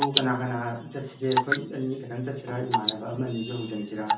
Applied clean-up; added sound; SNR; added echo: none; Drip / Water; 1 dB; reverberation time 0.6 s.